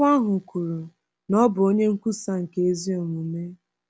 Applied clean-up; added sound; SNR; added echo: none; none; none; none.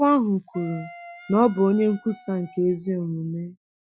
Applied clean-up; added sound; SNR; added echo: classical method Wiener filter.